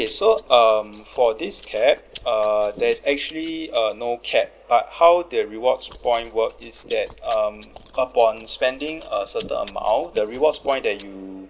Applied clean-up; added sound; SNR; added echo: neural separator model SepFormer DNS4.